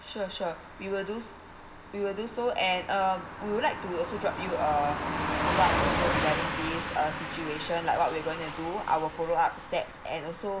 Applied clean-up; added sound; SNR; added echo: none; Car passing by / Truck; 3 dB; reverberation time 1.5 s.